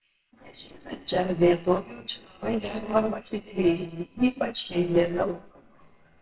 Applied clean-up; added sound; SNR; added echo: neural separator model SepFormer WHAMR!.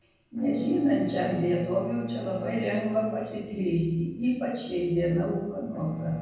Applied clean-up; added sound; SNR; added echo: none; Bowed string instrument; 14 dB; reverberation time 1.2 s.